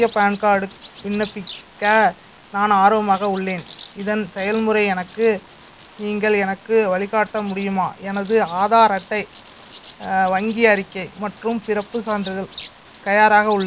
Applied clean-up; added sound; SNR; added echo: none; Bird vocalization, bird call, bird song; 17 dB; none.